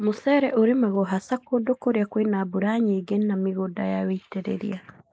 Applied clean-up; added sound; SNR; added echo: neural mask model Resemble Enhance denoiser.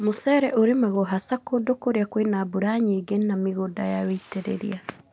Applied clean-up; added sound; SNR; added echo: none; none; none; none.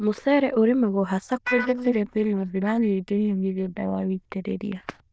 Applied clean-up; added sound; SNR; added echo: neural diffusion model UNIVERSE++.